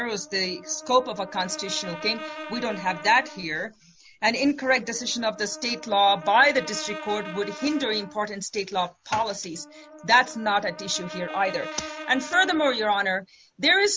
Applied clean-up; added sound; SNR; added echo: none; Brass instrument; 15 dB; none.